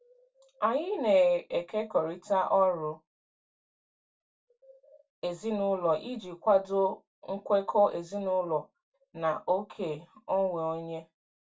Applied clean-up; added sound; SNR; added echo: none; none; none; reverberation time 0.1 s.